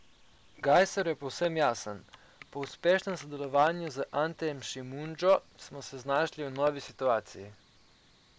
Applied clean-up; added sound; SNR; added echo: none; none; none; none.